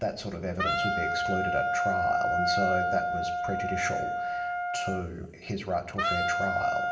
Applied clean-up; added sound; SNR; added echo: none; Wind instrument, woodwind instrument; -4 dB; reverberation time 1.3 s.